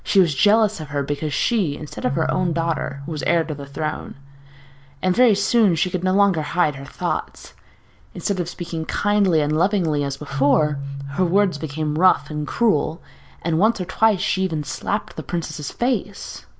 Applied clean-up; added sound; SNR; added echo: none; Keyboard (musical); 14 dB; none.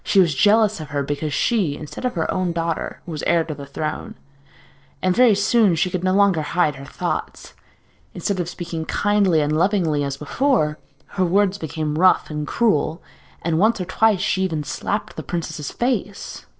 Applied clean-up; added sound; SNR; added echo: neural separator model SepFormer DNS4.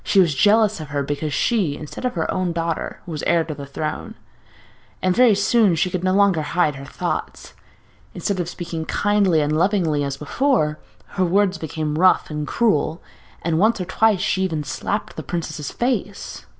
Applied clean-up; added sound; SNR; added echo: none; none; none; none.